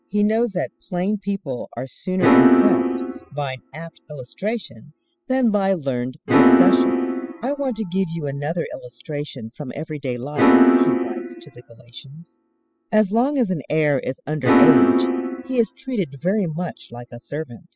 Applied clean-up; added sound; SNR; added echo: classical method spectral subtraction.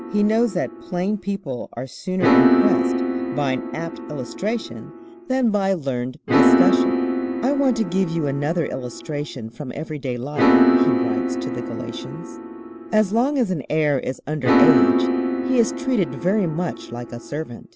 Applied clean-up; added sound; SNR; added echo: none; Piano; -1 dB; none.